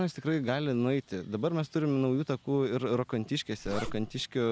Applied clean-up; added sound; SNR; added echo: none; Zipper (clothing); 7 dB; none.